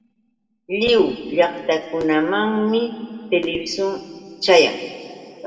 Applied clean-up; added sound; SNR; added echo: none; none; none; reverberation time 1.9 s.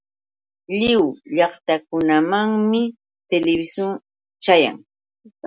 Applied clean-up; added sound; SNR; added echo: none; none; none; none.